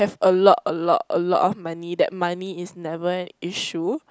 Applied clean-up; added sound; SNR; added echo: none; none; none; none.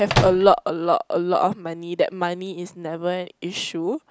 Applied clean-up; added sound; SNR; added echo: none; Microwave oven; 0 dB; none.